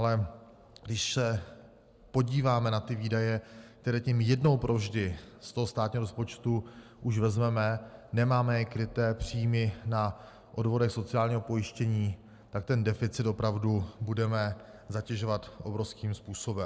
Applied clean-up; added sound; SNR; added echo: none; none; none; none.